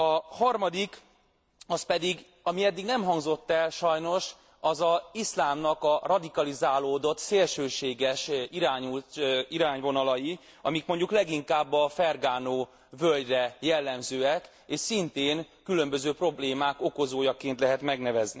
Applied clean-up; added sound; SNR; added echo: none; none; none; none.